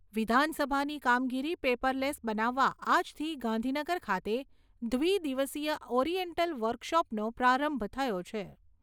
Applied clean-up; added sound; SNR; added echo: none; none; none; none.